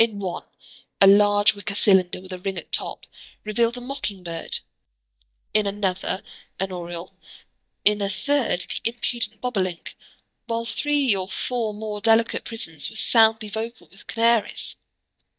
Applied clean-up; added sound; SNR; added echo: neural mask model DeepFilterNet 3.